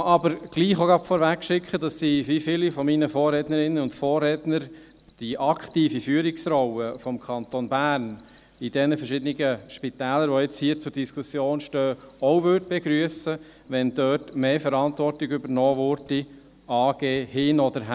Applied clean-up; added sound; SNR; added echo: none; Cricket; 15 dB; none.